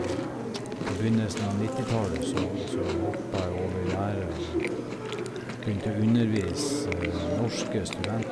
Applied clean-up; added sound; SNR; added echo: none; Chewing, mastication; 1 dB; none.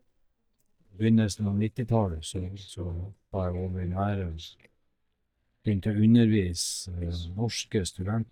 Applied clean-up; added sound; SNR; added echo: neural mask model DeepFilterNet 3.